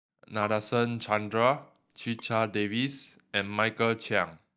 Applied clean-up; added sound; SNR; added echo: neural mask model DeepFilterNet 3.